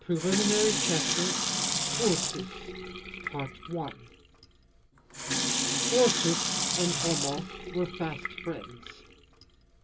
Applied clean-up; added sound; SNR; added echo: none; Sink (filling or washing) / Water tap, faucet; -1 dB; reverberation time 0.2 s.